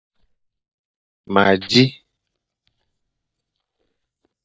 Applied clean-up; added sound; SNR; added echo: neural mask model DeepFilterNet 3.